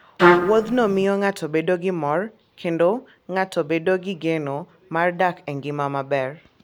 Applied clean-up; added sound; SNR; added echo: none; Trumpet; -4 dB; none.